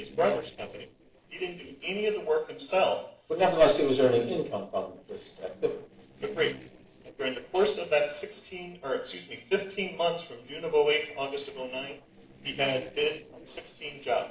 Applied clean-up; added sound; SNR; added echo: neural separator model SepFormer DNS4.